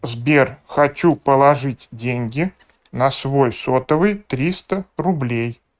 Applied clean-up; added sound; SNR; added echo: neural mask model RNNoise.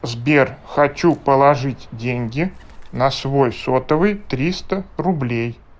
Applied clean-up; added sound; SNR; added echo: none; Bird; 18 dB; none.